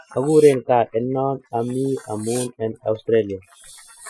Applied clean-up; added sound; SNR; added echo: classical method Wiener filter.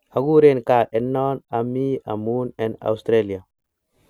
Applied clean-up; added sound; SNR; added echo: none; none; none; none.